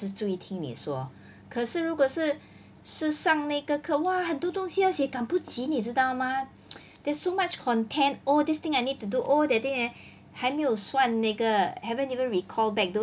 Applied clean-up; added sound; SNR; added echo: none; none; none; none.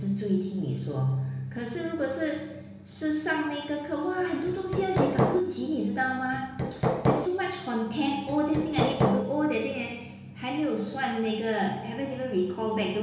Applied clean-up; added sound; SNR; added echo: none; Hammer; -1 dB; reverberation time 1.1 s.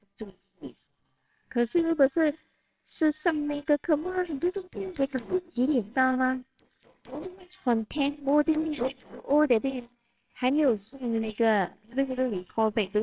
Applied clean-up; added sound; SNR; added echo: neural separator model SepFormer WHAMR!.